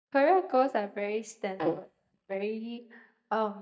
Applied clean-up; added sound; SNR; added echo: neural mask model DeepFilterNet 3.